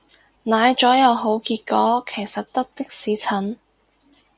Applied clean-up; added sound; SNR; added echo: none; none; none; none.